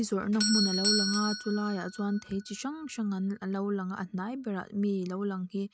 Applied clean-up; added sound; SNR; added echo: neural mask model RNNoise.